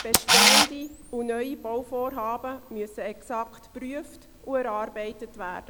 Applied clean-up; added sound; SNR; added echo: none; Camera; -4 dB; none.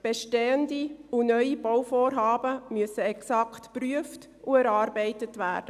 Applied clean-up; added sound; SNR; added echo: none; none; none; none.